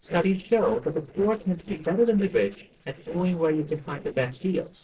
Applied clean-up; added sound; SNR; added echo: neural separator model SepFormer DNS4.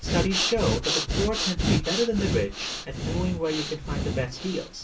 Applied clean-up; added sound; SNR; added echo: none; Breathing; -1 dB; reverberation time 0.2 s.